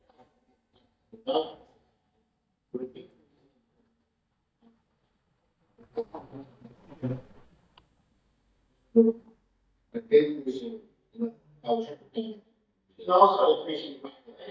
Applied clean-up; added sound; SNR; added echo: neural mask model DeepFilterNet 3.